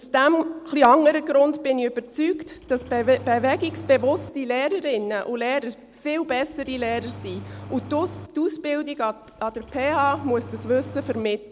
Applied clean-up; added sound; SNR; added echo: none; Engine starting; 17 dB; none.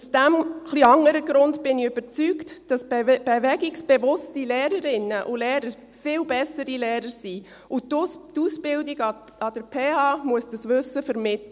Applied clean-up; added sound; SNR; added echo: none; none; none; none.